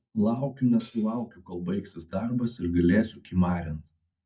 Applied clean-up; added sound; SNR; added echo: neural mask model DeepFilterNet 3.